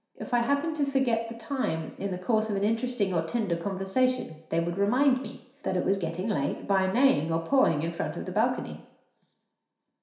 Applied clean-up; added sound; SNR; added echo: none; none; none; reverberation time 0.7 s.